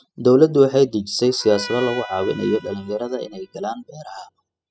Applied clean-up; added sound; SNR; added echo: classical method spectral subtraction.